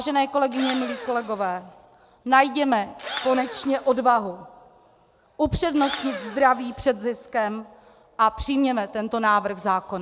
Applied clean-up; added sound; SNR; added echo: none; Engine / Drill; 11 dB; none.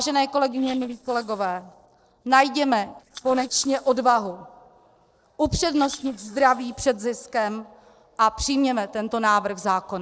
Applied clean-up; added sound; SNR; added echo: neural separator model SepFormer DNS4.